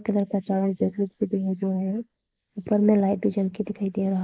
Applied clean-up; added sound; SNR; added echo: neural mask model Resemble Enhance denoiser.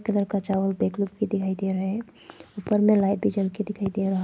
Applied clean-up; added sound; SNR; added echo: none; none; none; none.